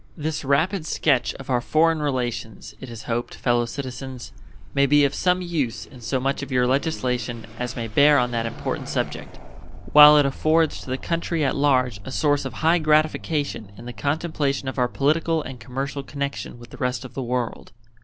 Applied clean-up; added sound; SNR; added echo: none; Car passing by / Accelerating, revving, vroom; 13 dB; none.